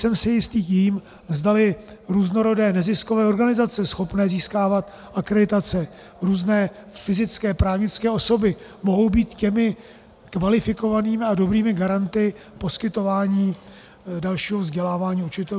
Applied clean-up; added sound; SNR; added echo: none; none; none; none.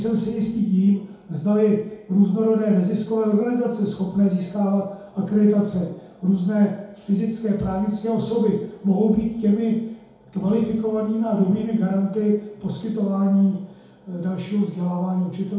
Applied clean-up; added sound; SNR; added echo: none; none; none; reverberation time 1.8 s.